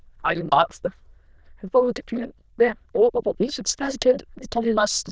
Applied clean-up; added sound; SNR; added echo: neural diffusion model UNIVERSE++.